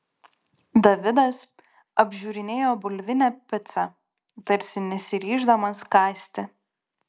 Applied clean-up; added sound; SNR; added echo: none; none; none; none.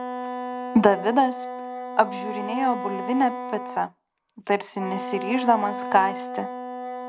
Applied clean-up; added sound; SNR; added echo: none; Wind instrument, woodwind instrument; 7 dB; none.